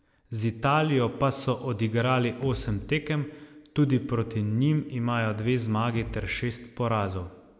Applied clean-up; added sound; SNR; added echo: none; Bass drum; 17 dB; none.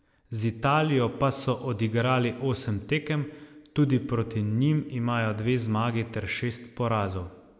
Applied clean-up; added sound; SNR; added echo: none; none; none; none.